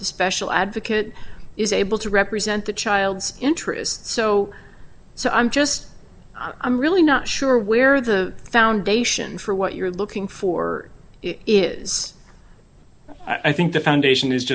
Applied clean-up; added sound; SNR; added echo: none; none; none; none.